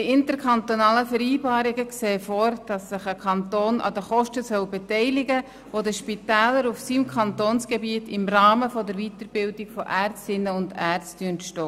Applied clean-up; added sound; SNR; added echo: none; none; none; none.